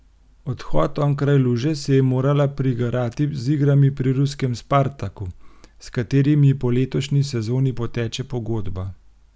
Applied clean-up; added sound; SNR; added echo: none; none; none; none.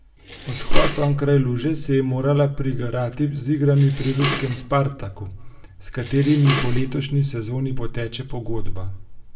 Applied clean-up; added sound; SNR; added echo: none; Dishes, pots, and pans; 12 dB; reverberation time 0.6 s.